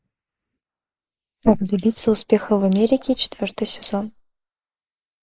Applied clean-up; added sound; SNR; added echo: neural mask model Resemble Enhance denoiser.